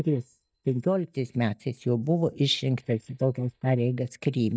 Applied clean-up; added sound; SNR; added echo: neural mask model DeepFilterNet 3.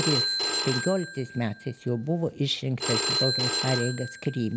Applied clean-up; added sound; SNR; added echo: none; Telephone; 2 dB; none.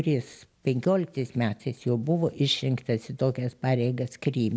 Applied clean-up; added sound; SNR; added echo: none; none; none; none.